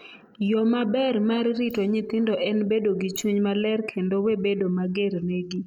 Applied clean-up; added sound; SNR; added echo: neural mask model Resemble Enhance denoiser.